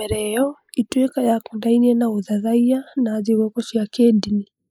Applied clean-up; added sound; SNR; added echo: neural mask model Resemble Enhance denoiser.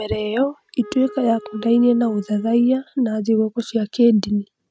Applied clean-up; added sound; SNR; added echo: neural mask model RNNoise.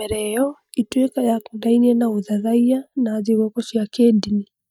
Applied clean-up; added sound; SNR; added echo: neural mask model DeepFilterNet 3.